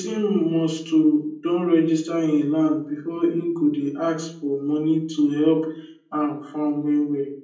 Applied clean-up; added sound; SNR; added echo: none; none; none; reverberation time 0.6 s.